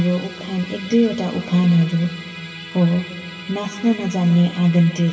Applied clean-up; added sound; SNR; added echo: none; Musical instrument; 17 dB; reverberation time 2.8 s.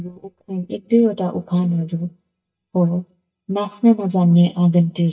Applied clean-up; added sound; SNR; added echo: neural mask model DeepFilterNet 3.